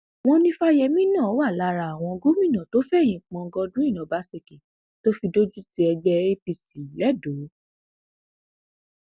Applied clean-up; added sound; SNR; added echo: none; none; none; none.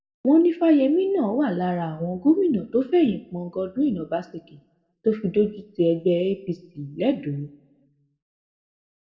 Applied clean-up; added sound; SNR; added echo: none; none; none; reverberation time 0.5 s.